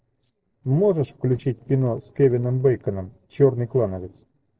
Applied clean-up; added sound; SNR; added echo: neural separator model SepFormer DNS4.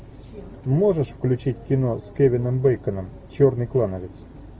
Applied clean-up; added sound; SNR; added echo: none; none; none; none.